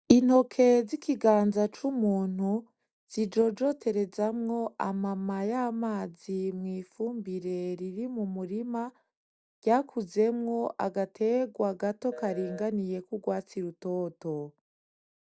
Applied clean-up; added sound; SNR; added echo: neural mask model DeepFilterNet 3.